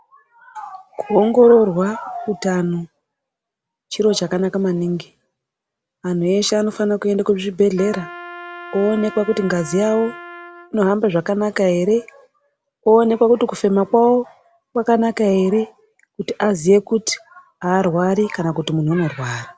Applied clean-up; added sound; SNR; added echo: none; Trumpet; 16 dB; none.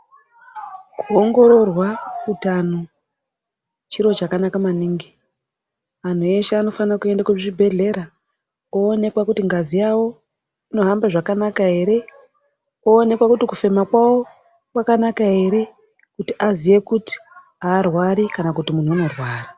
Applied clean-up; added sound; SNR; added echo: none; none; none; none.